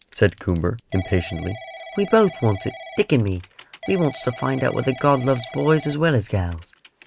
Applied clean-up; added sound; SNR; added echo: none; Telephone / Typing; 17 dB; none.